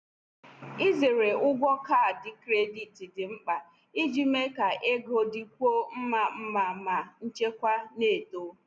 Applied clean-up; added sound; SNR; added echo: none; none; none; none.